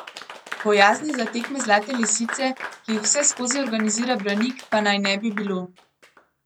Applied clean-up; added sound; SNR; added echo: none; Applause / Clapping; 12 dB; none.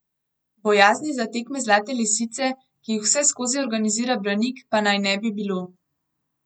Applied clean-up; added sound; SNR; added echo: none; none; none; none.